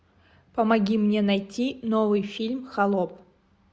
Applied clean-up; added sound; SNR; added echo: none; none; none; none.